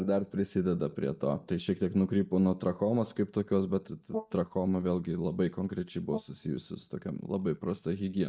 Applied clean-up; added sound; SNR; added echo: neural mask model DeepFilterNet 3.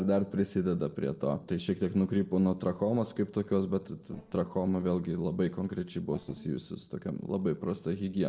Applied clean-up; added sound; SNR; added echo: neural separator model SepFormer DNS4.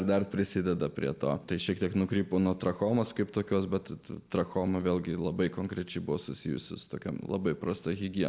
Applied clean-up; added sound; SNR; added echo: none; none; none; none.